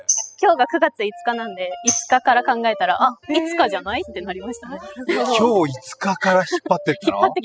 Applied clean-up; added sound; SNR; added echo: classical method spectral subtraction.